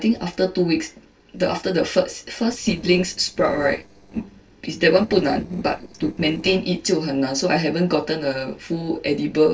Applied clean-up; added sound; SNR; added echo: neural separator model SepFormer DNS4.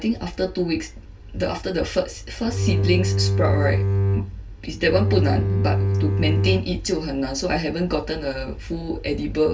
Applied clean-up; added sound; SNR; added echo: none; Bowed string instrument; -3 dB; reverberation time 0.2 s.